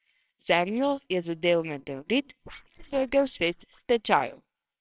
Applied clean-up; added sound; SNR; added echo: neural separator model SepFormer WHAMR!.